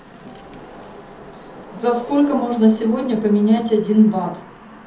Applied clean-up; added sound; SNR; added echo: none; Wind / Rain; 19 dB; reverberation time 0.6 s.